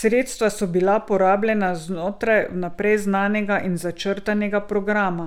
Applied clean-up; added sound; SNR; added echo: none; none; none; none.